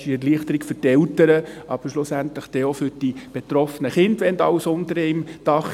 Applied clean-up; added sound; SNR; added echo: none; none; none; none.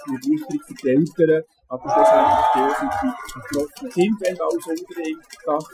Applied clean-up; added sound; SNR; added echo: classical method Wiener filter.